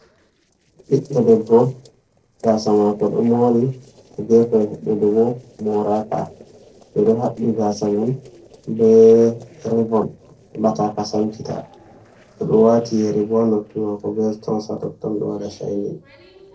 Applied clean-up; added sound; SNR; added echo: neural separator model SepFormer DNS4.